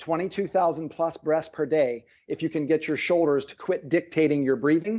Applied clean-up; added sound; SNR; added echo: none; none; none; none.